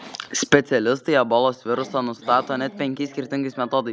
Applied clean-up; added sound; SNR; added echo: none; none; none; none.